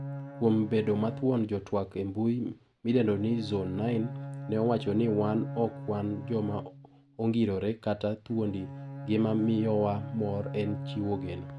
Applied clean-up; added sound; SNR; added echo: none; Bowed string instrument; 11 dB; none.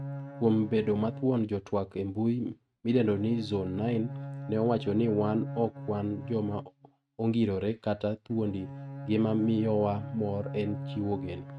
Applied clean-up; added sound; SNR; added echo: neural mask model RNNoise.